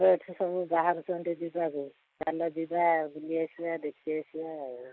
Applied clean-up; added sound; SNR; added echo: neural mask model Resemble Enhance denoiser.